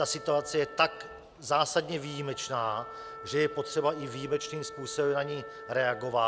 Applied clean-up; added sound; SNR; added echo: none; Wind instrument, woodwind instrument; 14 dB; none.